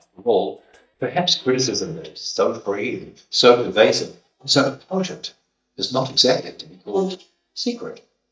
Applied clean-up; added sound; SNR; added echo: neural mask model DeepFilterNet 3.